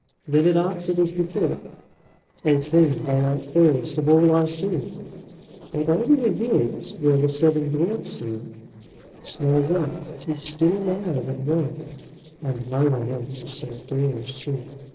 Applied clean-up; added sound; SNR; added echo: neural separator model SepFormer DNS4.